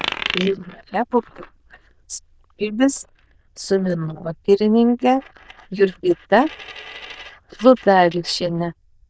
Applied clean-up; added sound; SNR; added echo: neural diffusion model UNIVERSE++.